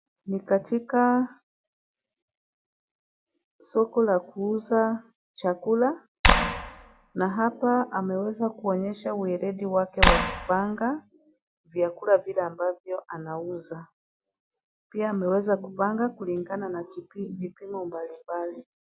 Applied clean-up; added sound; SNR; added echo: none; Clapping; -5 dB; none.